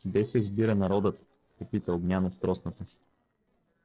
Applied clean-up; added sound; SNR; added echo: neural separator model SepFormer DNS4.